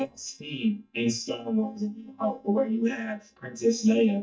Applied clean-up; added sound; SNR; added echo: neural mask model DeepFilterNet 3.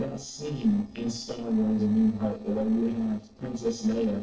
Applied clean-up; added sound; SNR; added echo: neural separator model SepFormer DNS4.